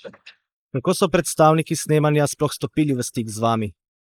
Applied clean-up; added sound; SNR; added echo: neural mask model Resemble Enhance denoiser.